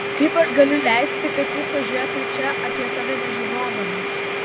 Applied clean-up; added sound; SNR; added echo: none; Domestic sounds, home sounds; 2 dB; none.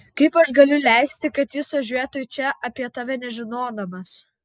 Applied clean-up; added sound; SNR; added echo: none; none; none; none.